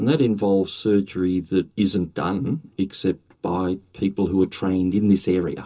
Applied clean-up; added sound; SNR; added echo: none; none; none; reverberation time 0.2 s.